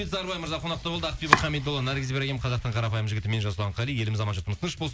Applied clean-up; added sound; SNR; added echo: none; Domestic sounds, home sounds; 6 dB; none.